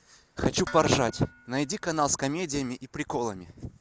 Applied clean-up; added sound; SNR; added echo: none; Dishes, pots, and pans; 18 dB; none.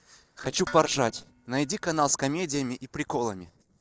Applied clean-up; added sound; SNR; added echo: neural separator model SepFormer DNS4.